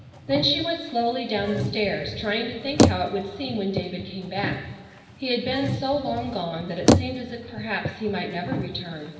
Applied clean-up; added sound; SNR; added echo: none; Bicycle; 1 dB; reverberation time 1.4 s.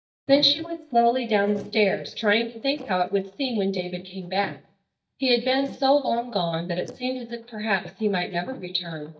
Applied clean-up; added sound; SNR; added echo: neural mask model DeepFilterNet 3.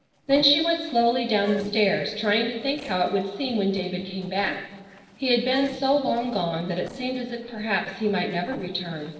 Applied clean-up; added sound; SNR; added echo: neural separator model SepFormer DNS4.